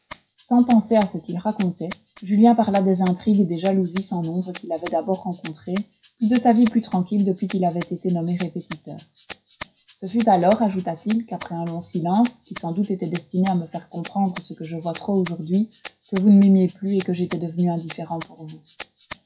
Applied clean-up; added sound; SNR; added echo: classical method WPE with log-MMSE.